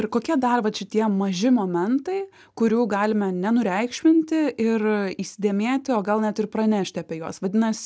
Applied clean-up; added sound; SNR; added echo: none; none; none; none.